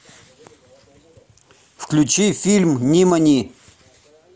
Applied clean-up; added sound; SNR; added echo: none; none; none; none.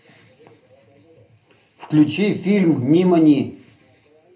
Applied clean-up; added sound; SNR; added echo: none; none; none; reverberation time 0.3 s.